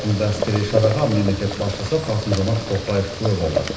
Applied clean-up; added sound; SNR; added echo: none; Boiling; 8 dB; reverberation time 0.9 s.